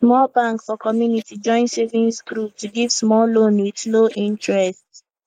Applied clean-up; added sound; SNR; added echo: neural mask model Resemble Enhance denoiser.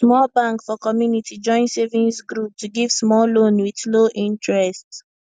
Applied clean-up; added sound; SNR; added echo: none; none; none; none.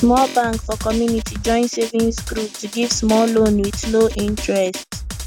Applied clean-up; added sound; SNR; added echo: none; Drum; 10 dB; none.